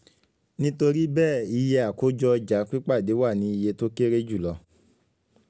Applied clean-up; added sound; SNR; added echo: none; none; none; none.